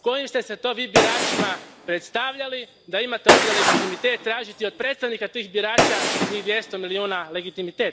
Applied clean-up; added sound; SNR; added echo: none; Gunshot, gunfire; -2 dB; none.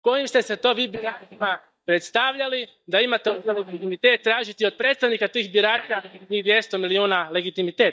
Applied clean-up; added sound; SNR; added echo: neural mask model DeepFilterNet 3.